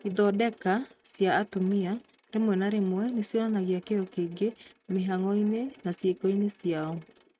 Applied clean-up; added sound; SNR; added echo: neural mask model RNNoise.